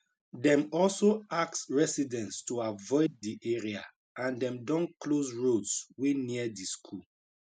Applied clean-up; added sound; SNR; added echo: none; none; none; none.